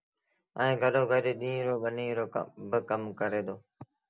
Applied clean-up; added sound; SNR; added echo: none; none; none; none.